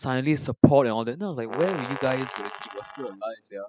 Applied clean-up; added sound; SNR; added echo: classical method spectral subtraction.